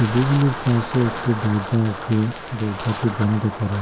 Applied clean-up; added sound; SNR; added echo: none; Wind; 9 dB; none.